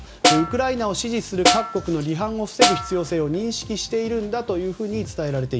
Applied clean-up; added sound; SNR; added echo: none; Snare drum; -1 dB; none.